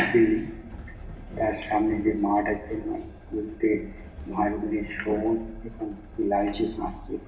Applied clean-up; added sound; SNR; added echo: none; Train; 14 dB; reverberation time 1.1 s.